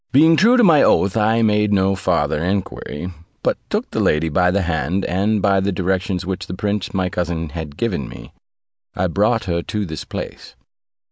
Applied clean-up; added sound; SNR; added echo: none; none; none; none.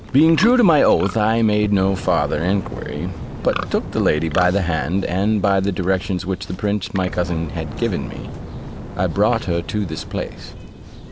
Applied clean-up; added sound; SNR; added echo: none; Fire + Livestock, farm animals, working animals; 11 dB; none.